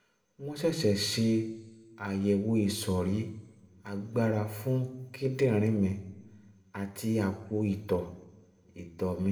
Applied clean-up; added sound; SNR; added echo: none; none; none; reverberation time 0.8 s.